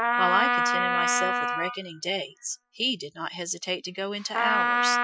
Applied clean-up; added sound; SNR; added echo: classical method Wiener filter.